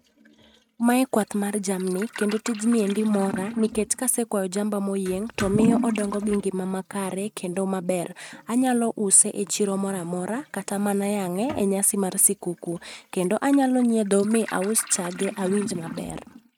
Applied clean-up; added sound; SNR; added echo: neural mask model RNNoise.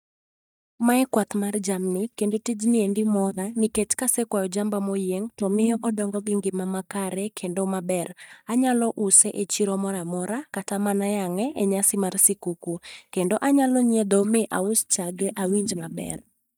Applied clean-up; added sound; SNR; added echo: neural mask model DeepFilterNet 3.